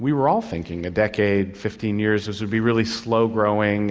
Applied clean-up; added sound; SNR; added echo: none; none; none; none.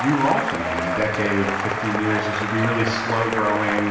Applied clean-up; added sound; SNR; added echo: none; Applause / Cheering; 2 dB; reverberation time 0.8 s.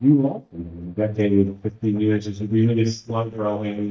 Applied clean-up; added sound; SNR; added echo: neural mask model DeepFilterNet 3.